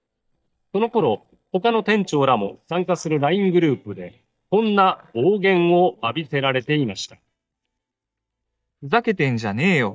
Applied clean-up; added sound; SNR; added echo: neural mask model DeepFilterNet 3.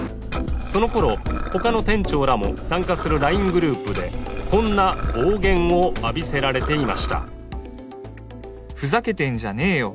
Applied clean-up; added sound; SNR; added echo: none; Liquid; 6 dB; none.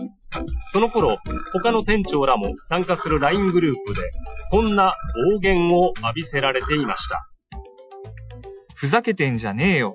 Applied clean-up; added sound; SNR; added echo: classical method Wiener filter.